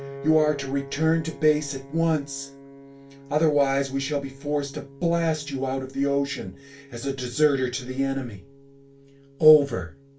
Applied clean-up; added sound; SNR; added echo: none; Piano; 19 dB; reverberation time 0.2 s.